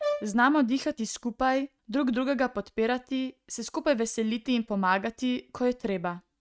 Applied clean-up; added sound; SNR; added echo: neural mask model RNNoise.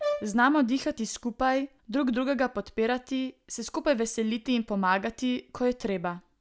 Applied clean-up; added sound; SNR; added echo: none; Brass instrument; 8 dB; none.